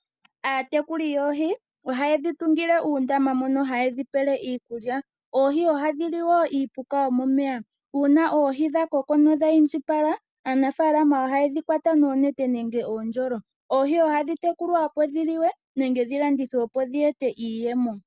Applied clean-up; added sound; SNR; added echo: none; none; none; none.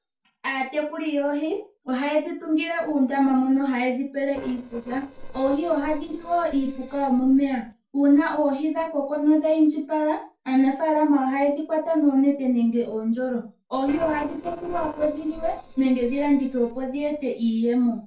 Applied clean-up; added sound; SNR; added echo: neural separator model SepFormer DNS4.